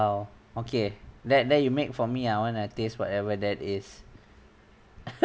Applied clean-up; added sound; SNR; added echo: none; none; none; none.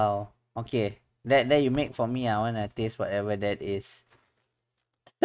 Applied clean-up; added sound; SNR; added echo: neural mask model RNNoise.